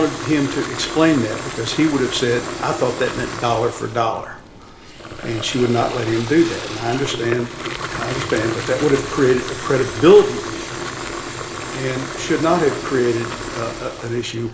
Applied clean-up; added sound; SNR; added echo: none; Fill (with liquid) / Water tap, faucet; 9 dB; reverberation time 0.3 s.